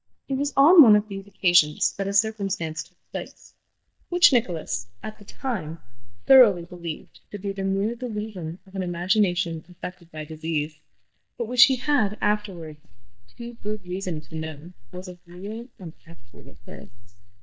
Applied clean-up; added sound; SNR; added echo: neural mask model DeepFilterNet 3.